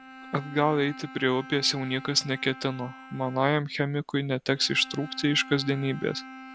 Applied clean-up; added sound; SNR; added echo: none; Bowed string instrument; 17 dB; none.